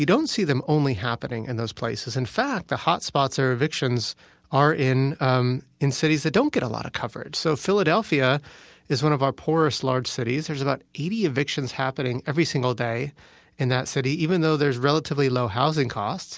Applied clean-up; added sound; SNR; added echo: none; none; none; none.